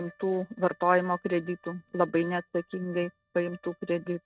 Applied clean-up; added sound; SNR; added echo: neural mask model RNNoise.